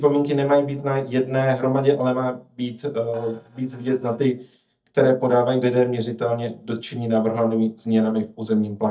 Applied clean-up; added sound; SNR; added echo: neural mask model DeepFilterNet 3.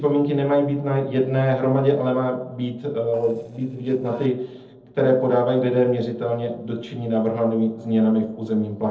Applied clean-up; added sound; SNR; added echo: neural separator model SepFormer DNS4.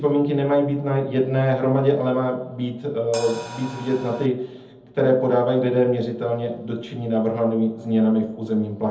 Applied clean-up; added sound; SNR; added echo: none; Crash cymbal; 14 dB; reverberation time 0.6 s.